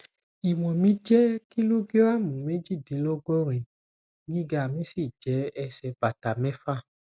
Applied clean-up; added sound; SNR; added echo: none; none; none; none.